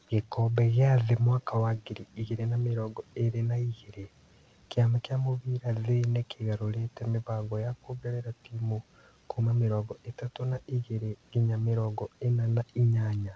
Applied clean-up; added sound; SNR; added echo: none; none; none; none.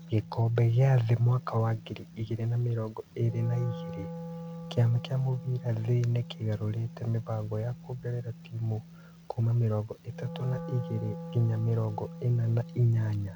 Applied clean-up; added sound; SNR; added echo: none; Wind instrument, woodwind instrument; 14 dB; none.